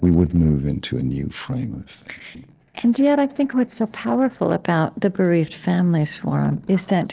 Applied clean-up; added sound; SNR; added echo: neural separator model SepFormer DNS4.